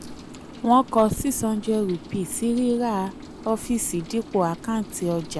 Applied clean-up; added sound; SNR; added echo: none; Rain; 15 dB; none.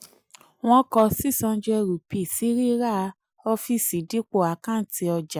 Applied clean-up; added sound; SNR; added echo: none; none; none; none.